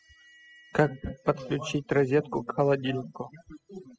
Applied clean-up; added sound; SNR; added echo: classical method spectral subtraction.